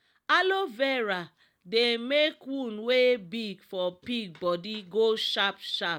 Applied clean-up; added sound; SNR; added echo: none; none; none; none.